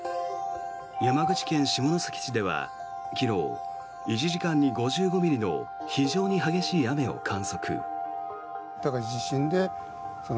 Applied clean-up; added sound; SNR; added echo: none; none; none; none.